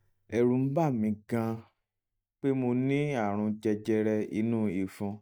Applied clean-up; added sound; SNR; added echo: neural mask model DeepFilterNet 3.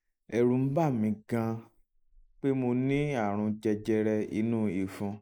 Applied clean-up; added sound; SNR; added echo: neural mask model Resemble Enhance denoiser.